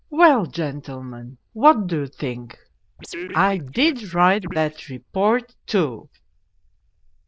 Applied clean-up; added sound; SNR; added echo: neural diffusion model UNIVERSE++.